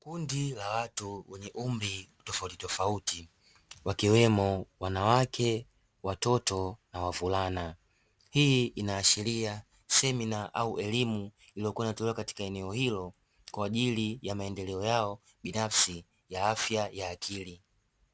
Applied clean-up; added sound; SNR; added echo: none; none; none; none.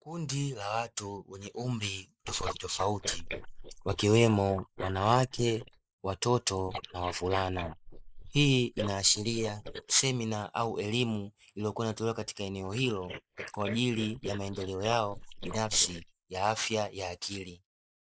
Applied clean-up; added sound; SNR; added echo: neural mask model Resemble Enhance denoiser.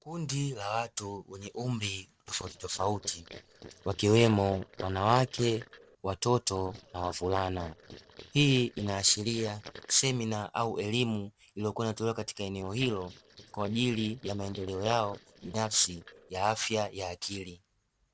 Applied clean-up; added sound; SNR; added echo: neural separator model SepFormer DNS4.